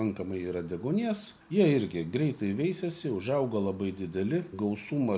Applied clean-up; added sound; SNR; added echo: none; none; none; none.